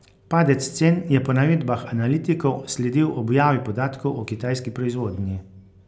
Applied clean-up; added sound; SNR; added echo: none; none; none; none.